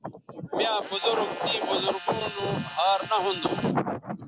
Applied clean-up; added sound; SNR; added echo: none; Tools; 13 dB; none.